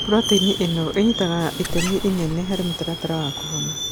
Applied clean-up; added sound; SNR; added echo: none; Subway, metro, underground + Squeak; 5 dB; none.